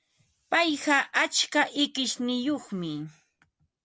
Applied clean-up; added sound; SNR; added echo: none; none; none; none.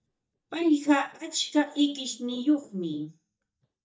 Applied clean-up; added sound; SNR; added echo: neural mask model DeepFilterNet 3.